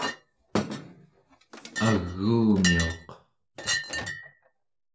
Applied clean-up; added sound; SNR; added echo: none; Chink, clink; 4 dB; reverberation time 0.4 s.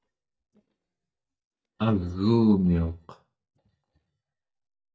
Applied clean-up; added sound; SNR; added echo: neural mask model DeepFilterNet 3.